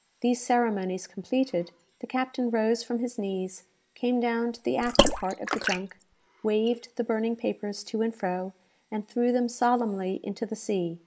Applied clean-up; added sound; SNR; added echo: neural mask model Resemble Enhance denoiser.